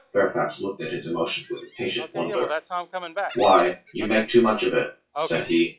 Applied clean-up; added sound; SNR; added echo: classical method WPE with log-MMSE.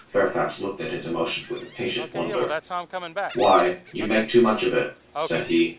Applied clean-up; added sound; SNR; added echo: none; Gull, seagull; 11 dB; reverberation time 0.2 s.